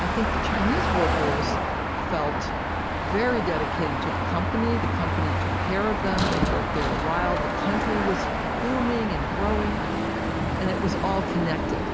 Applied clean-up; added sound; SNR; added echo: none; Car passing by / Traffic noise, roadway noise / Engine; -4 dB; none.